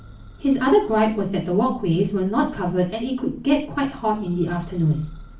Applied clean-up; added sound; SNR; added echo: none; Church bell; 20 dB; reverberation time 0.3 s.